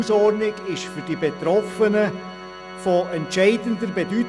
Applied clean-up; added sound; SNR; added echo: none; Organ; 13 dB; none.